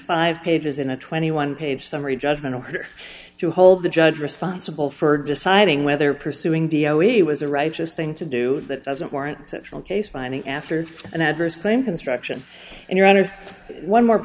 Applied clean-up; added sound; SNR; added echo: none; none; none; none.